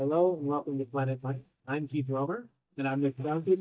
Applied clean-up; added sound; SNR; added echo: neural mask model DeepFilterNet 3.